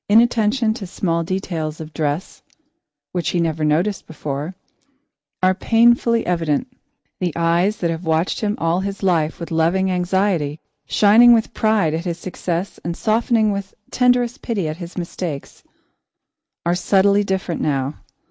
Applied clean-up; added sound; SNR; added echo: none; none; none; none.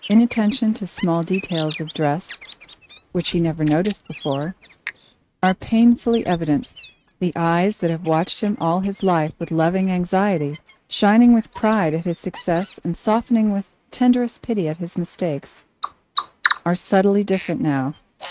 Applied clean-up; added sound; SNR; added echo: neural mask model RNNoise.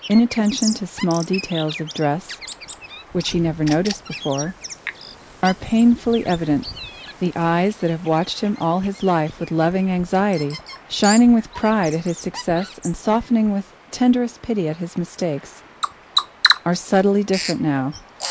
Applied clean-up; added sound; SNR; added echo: none; Bird vocalization, bird call, bird song; 10 dB; none.